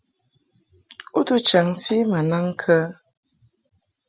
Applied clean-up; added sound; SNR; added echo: none; none; none; none.